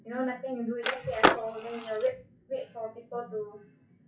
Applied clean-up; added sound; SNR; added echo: classical method WPE with log-MMSE.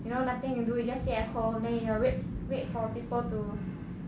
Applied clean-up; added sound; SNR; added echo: none; none; none; none.